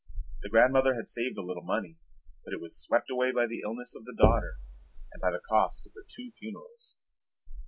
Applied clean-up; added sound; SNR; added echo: none; Knock / Wood; 1 dB; none.